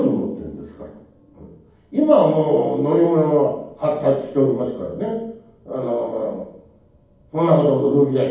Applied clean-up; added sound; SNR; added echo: none; none; none; reverberation time 1.2 s.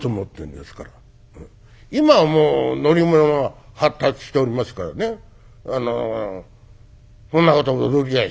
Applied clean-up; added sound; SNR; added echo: none; none; none; none.